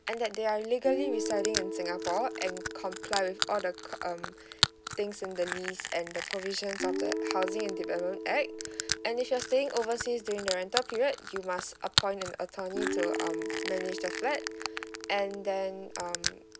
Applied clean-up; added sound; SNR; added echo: none; Crushing + Guitar; 2 dB; none.